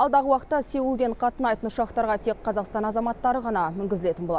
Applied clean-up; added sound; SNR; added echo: none; Subway, metro, underground; 20 dB; none.